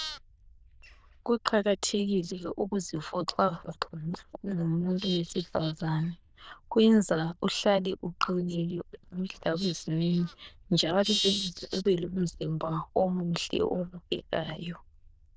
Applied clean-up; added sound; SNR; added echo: neural diffusion model UNIVERSE++.